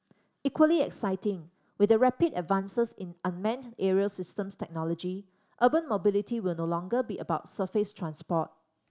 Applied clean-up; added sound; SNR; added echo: none; none; none; none.